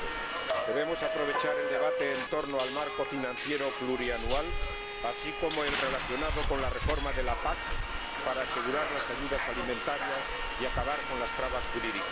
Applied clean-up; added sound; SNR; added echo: none; Subway, metro, underground; -1 dB; none.